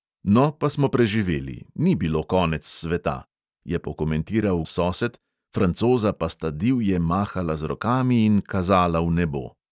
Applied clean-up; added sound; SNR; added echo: none; none; none; none.